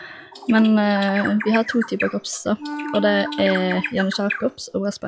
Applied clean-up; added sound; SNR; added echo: classical method log-MMSE.